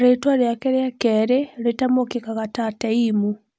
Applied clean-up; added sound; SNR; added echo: none; none; none; none.